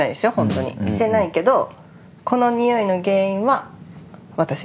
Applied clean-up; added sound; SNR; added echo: none; Snare drum; 17 dB; none.